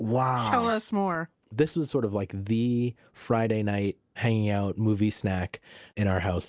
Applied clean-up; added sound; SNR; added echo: none; none; none; none.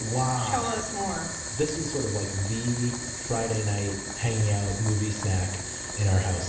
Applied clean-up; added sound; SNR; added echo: none; Boiling; 6 dB; reverberation time 0.9 s.